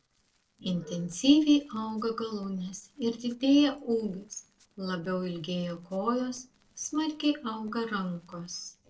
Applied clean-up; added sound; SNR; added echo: neural separator model SepFormer DNS4.